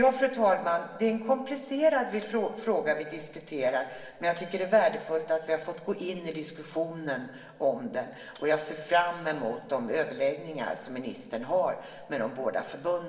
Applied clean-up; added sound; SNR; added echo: none; Tambourine; 14 dB; reverberation time 2.1 s.